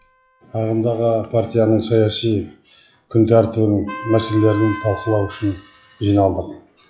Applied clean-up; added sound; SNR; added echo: classical method log-MMSE.